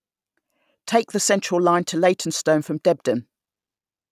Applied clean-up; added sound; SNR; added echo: none; none; none; none.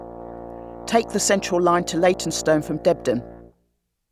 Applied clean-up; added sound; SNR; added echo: none; Brass instrument; 14 dB; none.